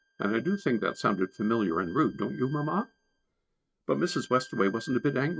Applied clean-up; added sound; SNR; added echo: neural mask model RNNoise.